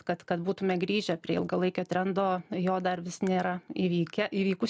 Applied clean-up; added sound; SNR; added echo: none; none; none; none.